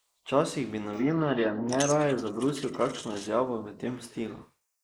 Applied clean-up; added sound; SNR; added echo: neural mask model Resemble Enhance denoiser.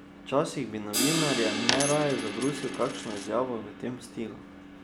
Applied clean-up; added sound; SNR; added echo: none; Coin (dropping) + Crash cymbal; 3 dB; none.